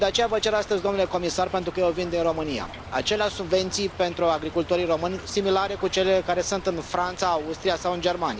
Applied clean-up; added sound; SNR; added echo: none; Stream / Trickle, dribble; 15 dB; none.